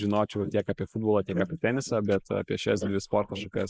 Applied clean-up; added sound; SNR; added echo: neural mask model Resemble Enhance denoiser.